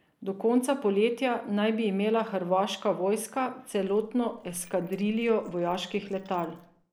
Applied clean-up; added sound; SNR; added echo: neural mask model Resemble Enhance denoiser.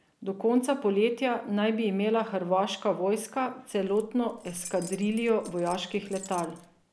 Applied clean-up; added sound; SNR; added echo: none; Keys jangling; 14 dB; none.